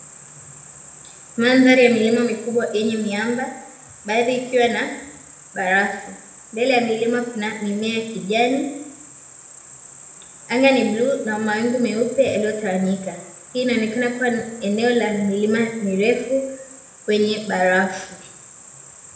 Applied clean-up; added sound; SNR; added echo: none; Cricket; 19 dB; reverberation time 0.7 s.